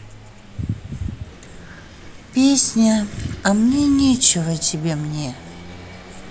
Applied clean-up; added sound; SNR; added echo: none; Engine / Vehicle; 18 dB; none.